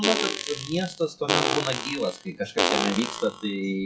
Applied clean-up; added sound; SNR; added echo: classical method WPE with log-MMSE.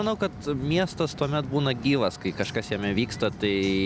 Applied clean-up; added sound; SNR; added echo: none; none; none; none.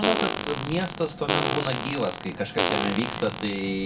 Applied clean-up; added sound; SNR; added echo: none; Fart; 1 dB; reverberation time 0.2 s.